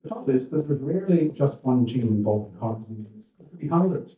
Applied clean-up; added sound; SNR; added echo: neural mask model DeepFilterNet 3.